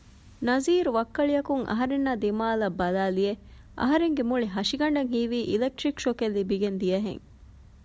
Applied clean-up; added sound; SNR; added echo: none; none; none; none.